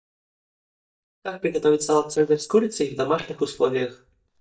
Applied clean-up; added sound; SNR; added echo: neural mask model DeepFilterNet 3.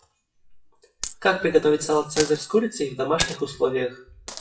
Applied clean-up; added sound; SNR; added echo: classical method WPE with log-MMSE.